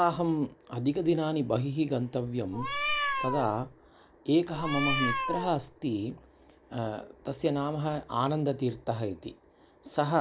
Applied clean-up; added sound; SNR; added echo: none; Meow; 2 dB; none.